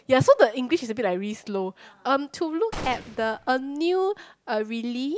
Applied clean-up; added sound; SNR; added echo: none; Gunshot, gunfire; 14 dB; none.